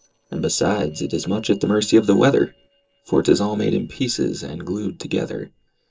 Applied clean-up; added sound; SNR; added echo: neural separator model SepFormer DNS4.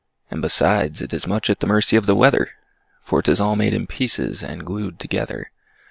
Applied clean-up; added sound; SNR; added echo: none; none; none; none.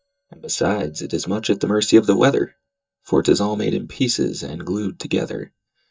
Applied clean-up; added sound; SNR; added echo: neural mask model DeepFilterNet 3.